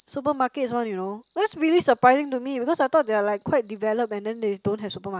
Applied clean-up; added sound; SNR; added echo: none; Cricket; -4 dB; none.